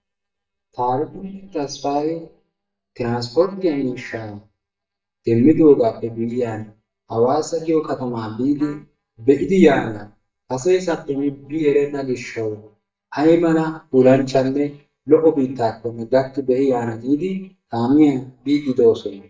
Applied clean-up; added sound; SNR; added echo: neural mask model DeepFilterNet 3.